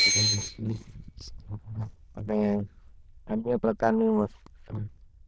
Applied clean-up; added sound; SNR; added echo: neural diffusion model UNIVERSE++.